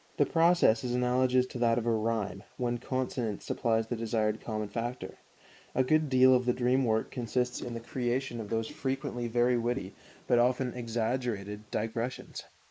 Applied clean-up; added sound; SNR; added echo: neural mask model Resemble Enhance denoiser.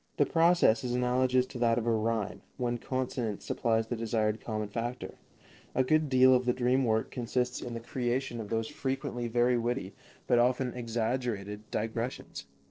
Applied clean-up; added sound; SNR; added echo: neural separator model SepFormer DNS4.